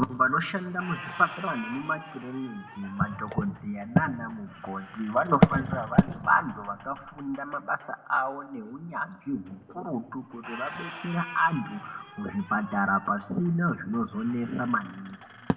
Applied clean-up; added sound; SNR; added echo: none; Squeak; 18 dB; reverberation time 1.1 s.